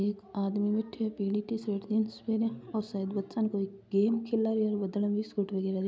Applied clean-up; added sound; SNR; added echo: none; none; none; none.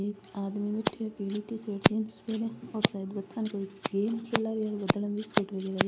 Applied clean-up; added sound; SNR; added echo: none; Scissors; 0 dB; none.